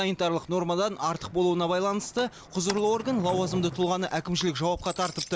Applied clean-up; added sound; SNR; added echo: none; Skateboard + Keys jangling; 15 dB; none.